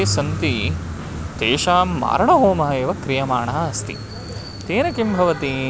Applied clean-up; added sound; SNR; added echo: none; none; none; none.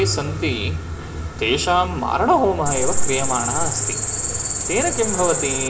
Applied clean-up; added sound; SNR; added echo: none; Cricket; -1 dB; reverberation time 0.5 s.